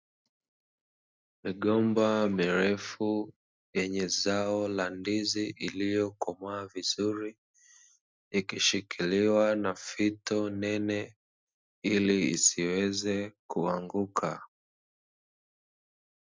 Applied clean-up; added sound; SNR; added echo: none; none; none; none.